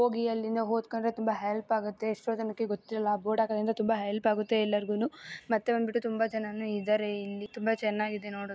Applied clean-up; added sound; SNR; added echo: none; none; none; none.